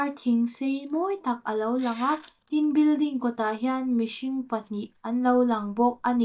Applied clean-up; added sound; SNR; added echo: neural mask model DeepFilterNet 3.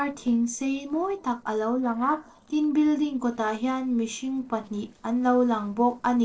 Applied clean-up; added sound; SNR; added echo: neural separator model SepFormer DNS4.